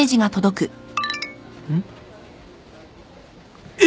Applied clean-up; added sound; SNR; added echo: none; none; none; none.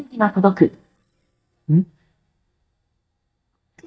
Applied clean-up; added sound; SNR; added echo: neural mask model DeepFilterNet 3.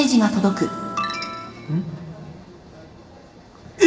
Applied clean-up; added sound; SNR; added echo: none; Wind instrument, woodwind instrument; 13 dB; reverberation time 2.7 s.